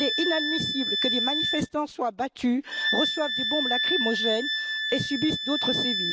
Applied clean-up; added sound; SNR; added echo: none; Wind instrument, woodwind instrument; 0 dB; none.